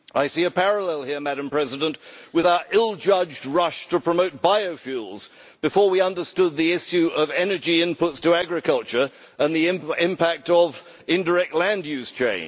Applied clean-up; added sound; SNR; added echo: none; none; none; none.